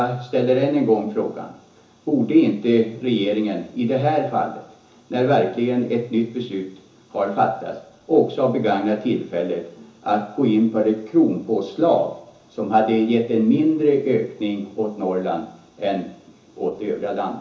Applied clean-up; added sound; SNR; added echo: none; none; none; reverberation time 0.7 s.